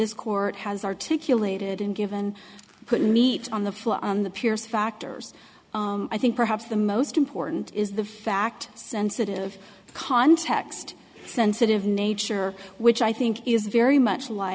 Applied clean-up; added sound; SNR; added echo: none; none; none; none.